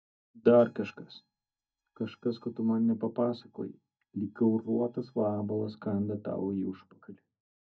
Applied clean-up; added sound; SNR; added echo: neural mask model DeepFilterNet 3.